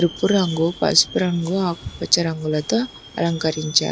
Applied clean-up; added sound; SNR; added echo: none; Subway, metro, underground; 17 dB; none.